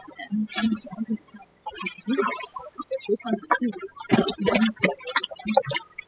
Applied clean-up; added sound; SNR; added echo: classical method spectral subtraction.